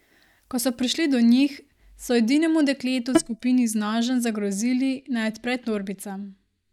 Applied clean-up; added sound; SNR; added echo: neural mask model DeepFilterNet 3.